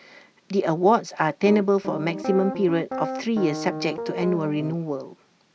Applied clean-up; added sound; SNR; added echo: none; Piano; 7 dB; none.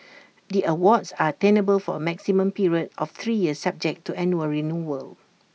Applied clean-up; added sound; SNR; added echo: none; none; none; none.